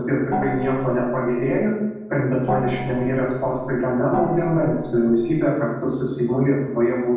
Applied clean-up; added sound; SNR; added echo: none; Gong; 9 dB; reverberation time 1.2 s.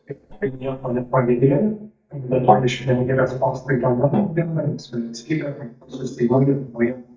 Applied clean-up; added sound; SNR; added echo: neural mask model DeepFilterNet 3.